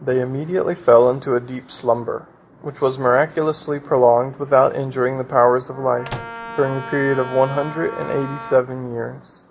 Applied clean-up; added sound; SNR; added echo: none; Wind instrument, woodwind instrument + Microwave oven; 14 dB; none.